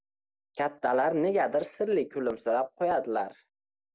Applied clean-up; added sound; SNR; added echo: none; none; none; none.